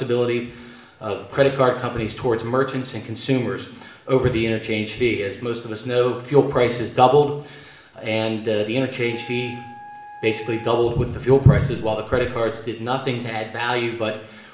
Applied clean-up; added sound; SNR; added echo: none; Wind instrument, woodwind instrument; 20 dB; reverberation time 0.7 s.